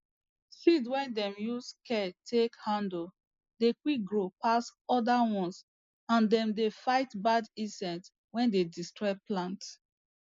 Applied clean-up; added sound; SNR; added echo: neural mask model Resemble Enhance denoiser.